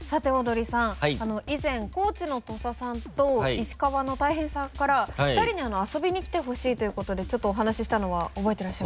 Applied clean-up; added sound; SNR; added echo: none; Drum kit; 12 dB; none.